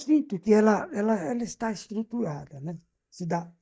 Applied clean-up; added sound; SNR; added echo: neural mask model DeepFilterNet 3.